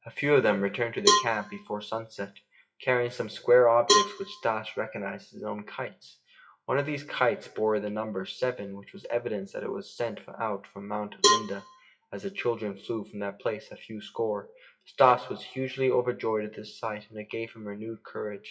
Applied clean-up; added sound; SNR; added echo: classical method WPE with log-MMSE.